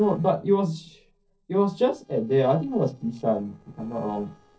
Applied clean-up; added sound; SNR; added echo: neural separator model SepFormer DNS4.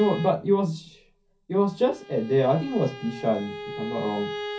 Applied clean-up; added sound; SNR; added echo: none; Bowed string instrument; 12 dB; reverberation time 0.3 s.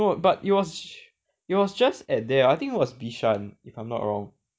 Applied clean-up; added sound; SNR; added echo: none; none; none; none.